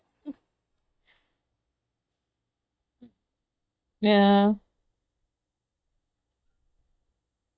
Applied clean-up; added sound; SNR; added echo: neural mask model DeepFilterNet 3.